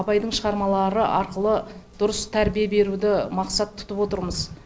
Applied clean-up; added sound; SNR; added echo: none; none; none; none.